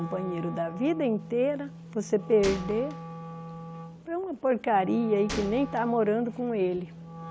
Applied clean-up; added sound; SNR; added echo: none; Wind instrument, woodwind instrument + Gunshot, gunfire; 12 dB; none.